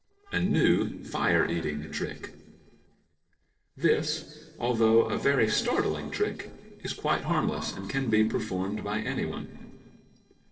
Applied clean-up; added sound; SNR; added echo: neural separator model SepFormer DNS4.